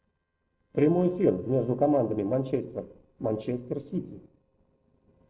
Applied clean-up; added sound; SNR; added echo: neural separator model SepFormer DNS4.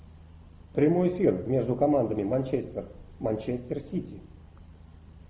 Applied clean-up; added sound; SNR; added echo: none; none; none; none.